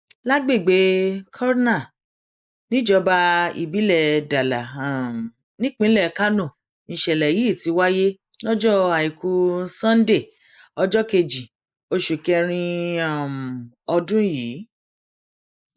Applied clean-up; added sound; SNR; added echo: neural mask model Resemble Enhance denoiser.